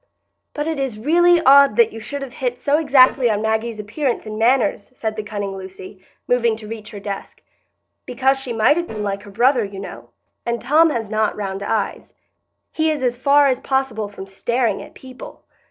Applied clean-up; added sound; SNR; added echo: neural separator model SepFormer DNS4.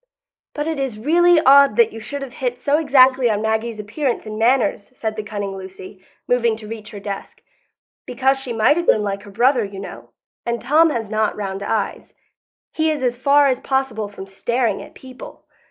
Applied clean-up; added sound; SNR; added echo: neural mask model Resemble Enhance denoiser.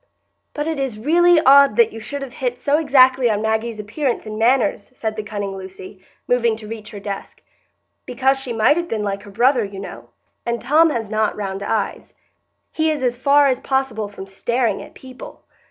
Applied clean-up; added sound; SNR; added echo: none; none; none; none.